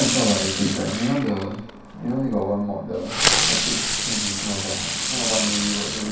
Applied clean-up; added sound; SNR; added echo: none; Fireworks; -1 dB; reverberation time 0.6 s.